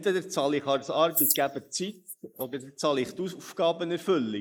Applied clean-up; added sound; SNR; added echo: neural mask model Resemble Enhance denoiser.